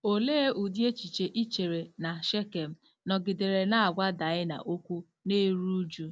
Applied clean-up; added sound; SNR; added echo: none; none; none; none.